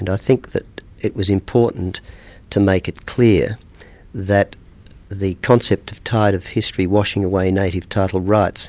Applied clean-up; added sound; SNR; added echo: none; none; none; none.